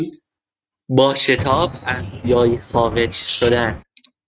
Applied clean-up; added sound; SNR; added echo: neural mask model RNNoise.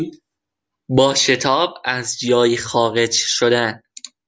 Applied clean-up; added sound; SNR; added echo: none; none; none; none.